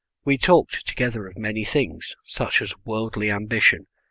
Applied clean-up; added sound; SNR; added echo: none; none; none; none.